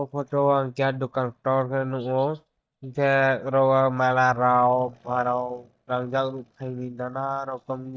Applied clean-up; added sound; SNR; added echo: neural mask model DeepFilterNet 3.